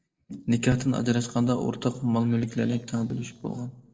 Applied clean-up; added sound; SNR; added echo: neural separator model SepFormer DNS4.